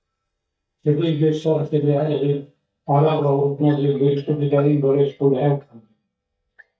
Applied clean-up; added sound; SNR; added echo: neural mask model DeepFilterNet 3.